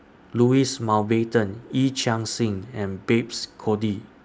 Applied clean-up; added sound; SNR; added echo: none; none; none; none.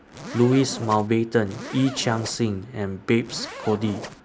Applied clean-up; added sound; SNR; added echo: none; Zipper (clothing); 13 dB; none.